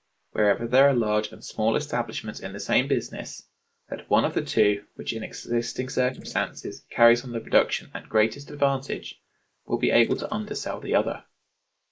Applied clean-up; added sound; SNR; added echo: neural mask model Resemble Enhance denoiser.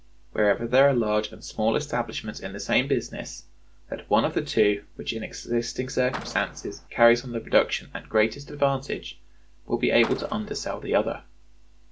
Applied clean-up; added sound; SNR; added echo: none; Car; 16 dB; none.